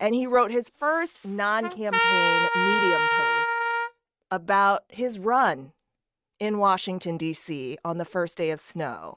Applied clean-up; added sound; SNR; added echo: neural mask model RNNoise.